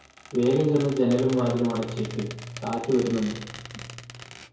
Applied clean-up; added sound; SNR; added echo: none; Squeak; 17 dB; reverberation time 2.3 s.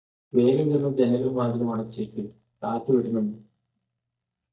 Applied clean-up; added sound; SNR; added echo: neural mask model DeepFilterNet 3.